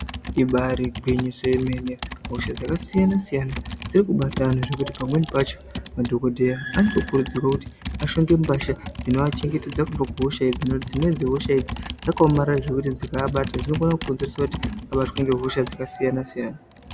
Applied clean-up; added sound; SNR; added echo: none; Computer keyboard; 10 dB; none.